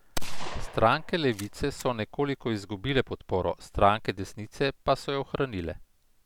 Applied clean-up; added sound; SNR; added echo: none; Gunshot, gunfire; 3 dB; none.